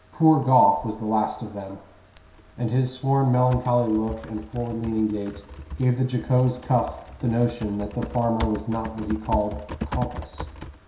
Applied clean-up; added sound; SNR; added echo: none; Typing; 13 dB; reverberation time 0.7 s.